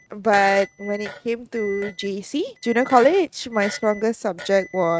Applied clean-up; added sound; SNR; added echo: neural mask model RNNoise.